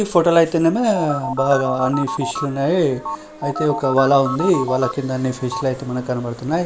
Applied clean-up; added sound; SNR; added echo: none; Telephone; 8 dB; none.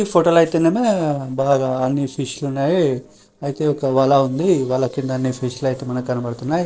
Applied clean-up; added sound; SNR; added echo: neural separator model SepFormer DNS4.